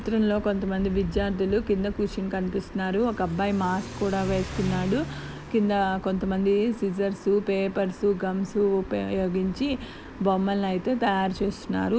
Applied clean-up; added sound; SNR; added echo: none; Accelerating, revving, vroom / Car; 16 dB; none.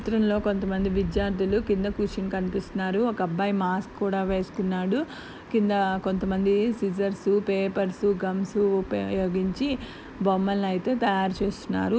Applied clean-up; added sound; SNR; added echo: none; none; none; none.